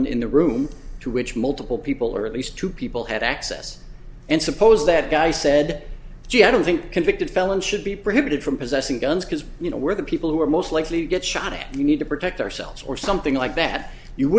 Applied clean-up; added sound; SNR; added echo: none; none; none; none.